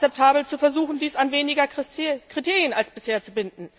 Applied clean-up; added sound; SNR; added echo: none; none; none; none.